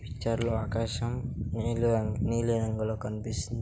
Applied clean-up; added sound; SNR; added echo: none; none; none; none.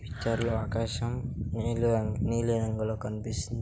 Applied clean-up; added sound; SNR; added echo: none; Breathing; 19 dB; none.